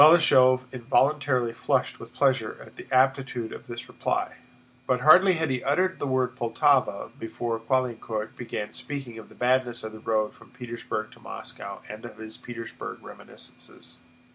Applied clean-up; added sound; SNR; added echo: none; none; none; none.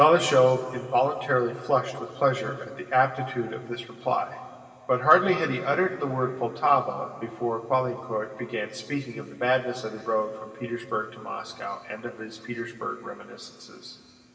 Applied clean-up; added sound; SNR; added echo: none; none; none; reverberation time 2.6 s.